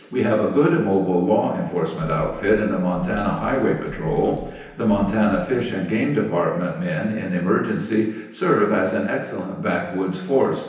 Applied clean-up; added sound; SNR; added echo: none; Drum kit; 18 dB; reverberation time 0.9 s.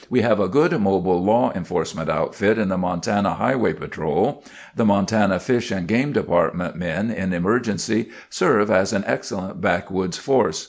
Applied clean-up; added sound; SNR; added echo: none; none; none; none.